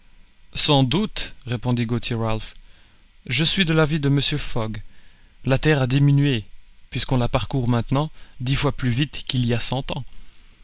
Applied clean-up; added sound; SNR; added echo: none; none; none; none.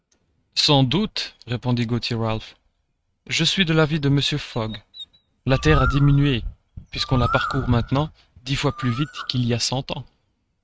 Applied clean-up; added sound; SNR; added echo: neural mask model RNNoise.